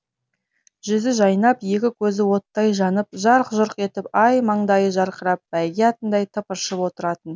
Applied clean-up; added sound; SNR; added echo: none; none; none; none.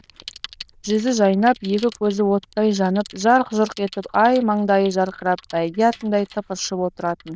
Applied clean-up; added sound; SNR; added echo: neural diffusion model UNIVERSE++.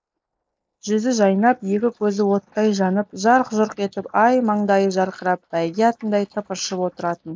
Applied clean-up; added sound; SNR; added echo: neural mask model Resemble Enhance denoiser.